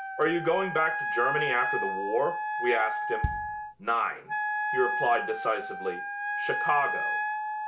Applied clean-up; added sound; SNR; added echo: none; Bass drum + Wind instrument, woodwind instrument; 1 dB; none.